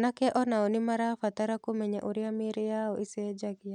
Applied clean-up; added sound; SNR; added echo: none; none; none; none.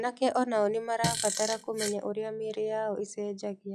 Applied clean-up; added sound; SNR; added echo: classical method log-MMSE.